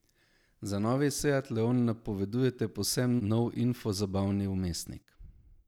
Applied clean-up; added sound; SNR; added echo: none; none; none; none.